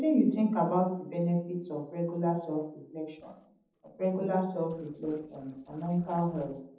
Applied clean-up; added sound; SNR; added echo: neural separator model SepFormer DNS4.